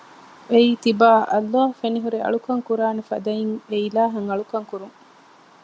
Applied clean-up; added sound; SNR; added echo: none; none; none; none.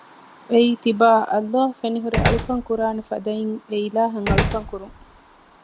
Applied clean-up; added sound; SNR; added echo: none; Slam; 5 dB; none.